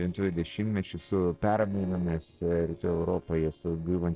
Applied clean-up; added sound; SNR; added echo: neural separator model SepFormer DNS4.